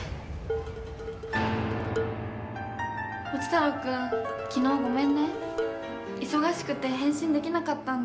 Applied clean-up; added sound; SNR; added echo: none; Dishes, pots, and pans; 9 dB; none.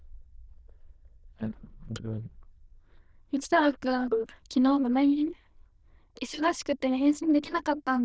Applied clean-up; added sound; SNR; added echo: neural diffusion model UNIVERSE++.